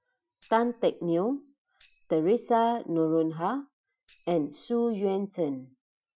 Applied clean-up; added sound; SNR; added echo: classical method Wiener filter.